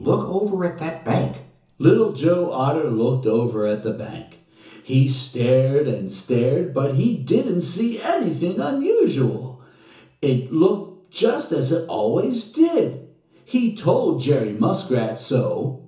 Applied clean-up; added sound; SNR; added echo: none; none; none; reverberation time 0.7 s.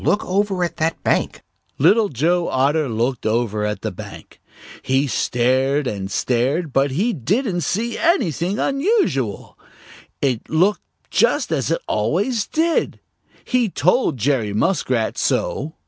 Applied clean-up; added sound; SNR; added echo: none; none; none; none.